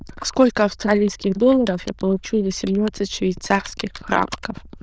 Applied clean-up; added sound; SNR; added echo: neural diffusion model UNIVERSE++.